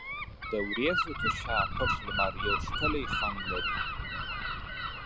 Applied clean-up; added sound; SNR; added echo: none; Gull, seagull; -5 dB; none.